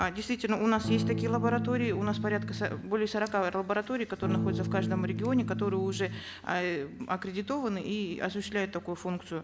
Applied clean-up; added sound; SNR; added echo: none; Electric guitar / Strum; 1 dB; none.